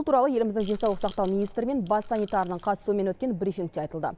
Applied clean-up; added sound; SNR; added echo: none; Rattle / Rattle (instrument); 14 dB; none.